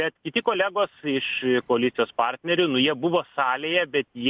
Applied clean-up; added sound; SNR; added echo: none; none; none; none.